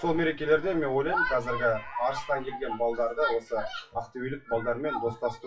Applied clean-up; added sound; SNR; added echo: classical method WPE with log-MMSE.